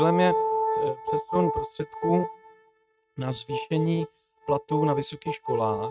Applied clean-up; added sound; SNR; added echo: neural mask model RNNoise.